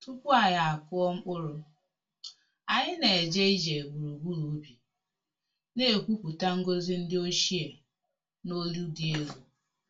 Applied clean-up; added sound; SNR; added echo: none; none; none; reverberation time 0.2 s.